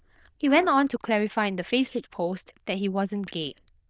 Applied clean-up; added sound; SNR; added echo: neural diffusion model UNIVERSE++.